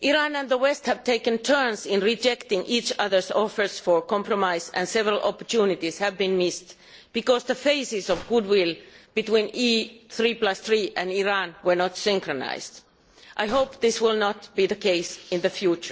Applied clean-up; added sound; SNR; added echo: neural separator model SepFormer DNS4.